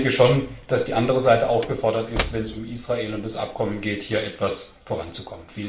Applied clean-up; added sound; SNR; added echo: none; Slam / Wood; 14 dB; reverberation time 0.4 s.